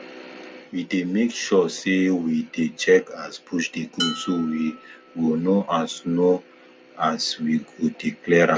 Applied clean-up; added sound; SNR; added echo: none; Dishes, pots, and pans; 14 dB; none.